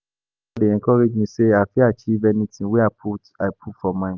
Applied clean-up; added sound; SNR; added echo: none; none; none; none.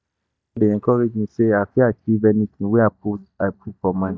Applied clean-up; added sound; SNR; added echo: neural mask model DeepFilterNet 3.